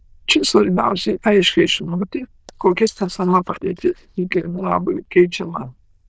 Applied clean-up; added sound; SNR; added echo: neural diffusion model UNIVERSE++.